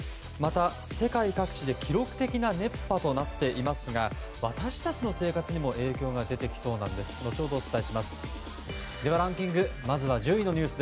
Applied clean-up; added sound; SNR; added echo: none; none; none; none.